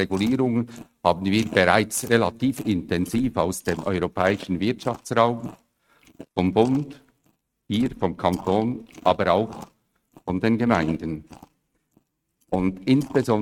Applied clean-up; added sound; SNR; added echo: neural mask model RNNoise.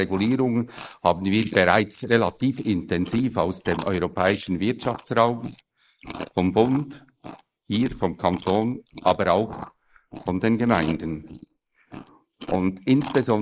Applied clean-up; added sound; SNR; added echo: neural mask model Resemble Enhance denoiser.